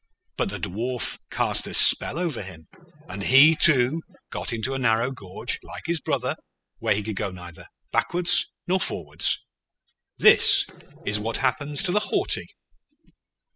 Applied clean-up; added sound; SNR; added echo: classical method spectral subtraction.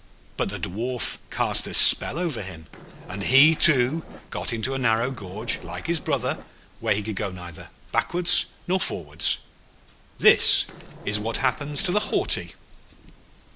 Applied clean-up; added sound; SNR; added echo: none; Skateboard; 15 dB; none.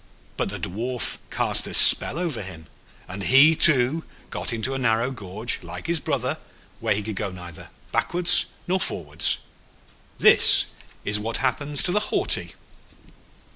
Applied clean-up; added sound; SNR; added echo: none; none; none; none.